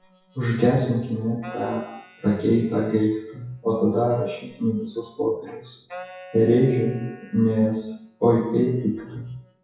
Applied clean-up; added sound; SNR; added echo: classical method WPE with log-MMSE.